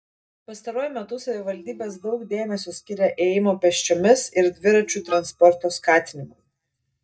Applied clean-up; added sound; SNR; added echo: neural mask model DeepFilterNet 3.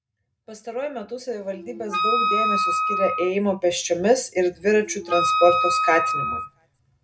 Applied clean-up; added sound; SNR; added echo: none; Wind instrument, woodwind instrument; 0 dB; reverberation time 0.2 s.